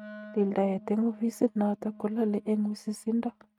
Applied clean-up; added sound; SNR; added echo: neural mask model RNNoise.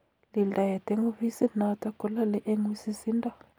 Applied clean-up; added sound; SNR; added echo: none; none; none; none.